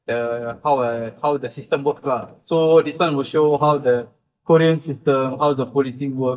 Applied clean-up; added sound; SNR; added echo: neural mask model DeepFilterNet 3.